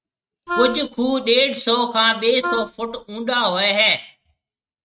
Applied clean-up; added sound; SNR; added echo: neural mask model RNNoise.